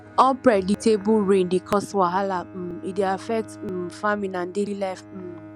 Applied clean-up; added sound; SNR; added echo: none; Bowed string instrument; 19 dB; none.